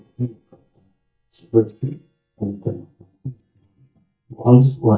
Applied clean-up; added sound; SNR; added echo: neural mask model DeepFilterNet 3.